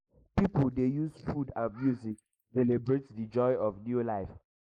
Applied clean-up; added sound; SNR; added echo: neural mask model Resemble Enhance denoiser.